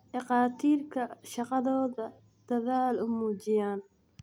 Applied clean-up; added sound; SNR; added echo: none; none; none; none.